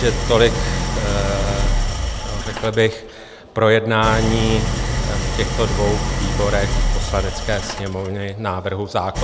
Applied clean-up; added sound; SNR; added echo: none; Idling; 1 dB; none.